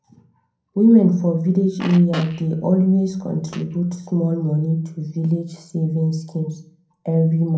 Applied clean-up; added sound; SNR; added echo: none; Fart; 17 dB; reverberation time 0.6 s.